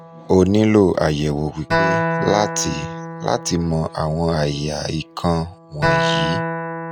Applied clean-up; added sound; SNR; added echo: none; Acoustic guitar; 5 dB; none.